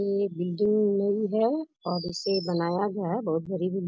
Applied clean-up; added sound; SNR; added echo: none; none; none; none.